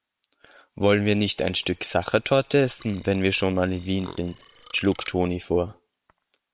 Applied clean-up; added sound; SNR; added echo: neural separator model SepFormer WHAM!.